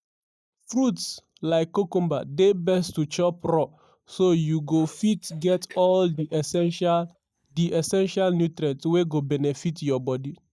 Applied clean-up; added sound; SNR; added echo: neural mask model DeepFilterNet 3.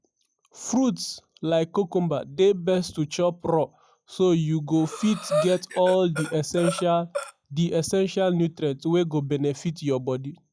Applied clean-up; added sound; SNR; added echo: classical method log-MMSE.